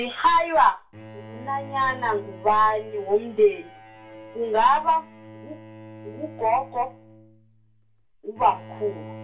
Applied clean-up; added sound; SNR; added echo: none; Bowed string instrument; 18 dB; reverberation time 0.2 s.